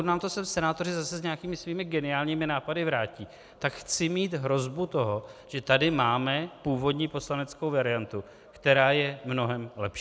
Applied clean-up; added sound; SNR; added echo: none; none; none; none.